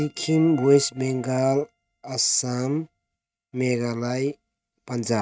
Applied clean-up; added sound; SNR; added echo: neural mask model RNNoise.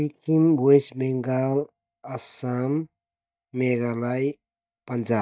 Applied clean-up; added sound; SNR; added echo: neural mask model DeepFilterNet 3.